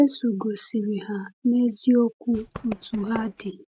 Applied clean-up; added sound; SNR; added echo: neural mask model RNNoise.